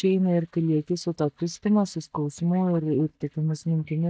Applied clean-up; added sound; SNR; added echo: neural mask model DeepFilterNet 3.